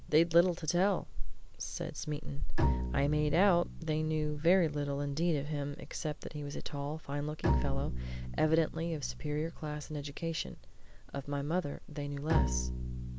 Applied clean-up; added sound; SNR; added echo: none; Bowed string instrument; 7 dB; none.